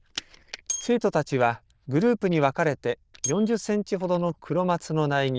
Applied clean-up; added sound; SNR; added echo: neural diffusion model UNIVERSE++.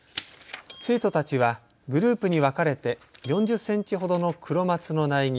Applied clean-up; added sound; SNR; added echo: none; Bell; 13 dB; none.